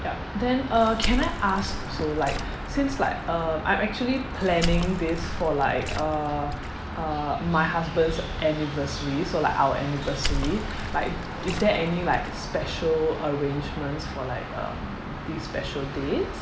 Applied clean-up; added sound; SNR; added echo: none; Water / Splash, splatter; 7 dB; none.